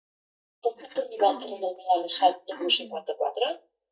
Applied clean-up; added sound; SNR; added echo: neural mask model DeepFilterNet 3.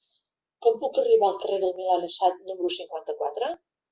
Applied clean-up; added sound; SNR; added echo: none; none; none; none.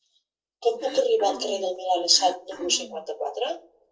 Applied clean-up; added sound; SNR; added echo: neural separator model SepFormer DNS4.